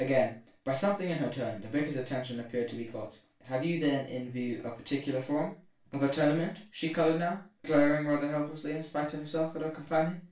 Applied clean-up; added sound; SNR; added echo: none; none; none; reverberation time 0.3 s.